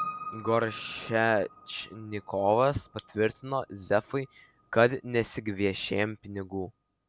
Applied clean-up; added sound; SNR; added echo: none; Piano; 17 dB; none.